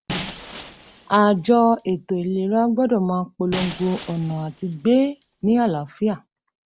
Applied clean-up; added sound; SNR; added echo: none; Shatter; 16 dB; none.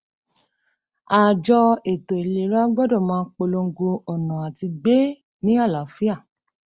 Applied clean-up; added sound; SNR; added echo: none; none; none; none.